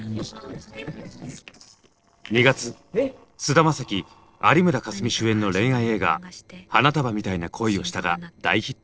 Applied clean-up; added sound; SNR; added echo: neural separator model SepFormer DNS4.